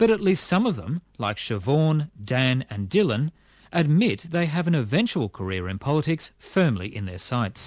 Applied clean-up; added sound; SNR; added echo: none; none; none; none.